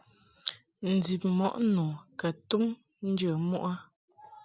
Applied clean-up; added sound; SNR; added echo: none; none; none; none.